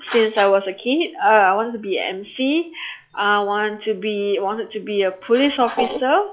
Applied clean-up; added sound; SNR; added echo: classical method log-MMSE.